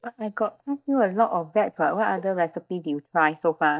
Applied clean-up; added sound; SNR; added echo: neural mask model DeepFilterNet 3.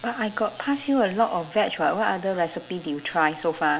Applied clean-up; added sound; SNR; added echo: none; none; none; none.